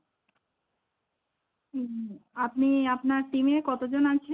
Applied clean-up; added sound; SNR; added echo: none; none; none; none.